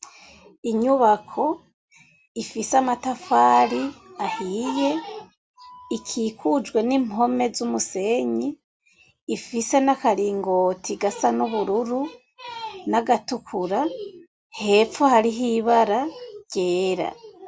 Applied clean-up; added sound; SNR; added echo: none; none; none; none.